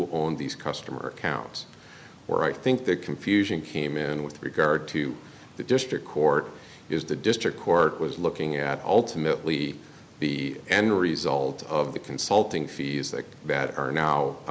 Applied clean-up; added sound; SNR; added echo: none; none; none; none.